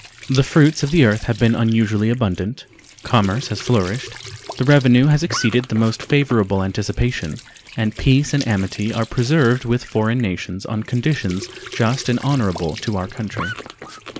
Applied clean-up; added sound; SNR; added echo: none; Squeak / Trickle, dribble / Sink (filling or washing); 17 dB; none.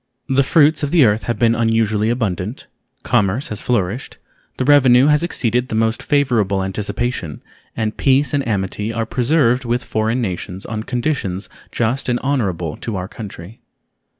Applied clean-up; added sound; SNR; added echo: none; none; none; none.